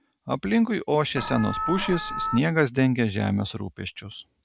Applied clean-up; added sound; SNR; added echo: none; Alarm; 5 dB; none.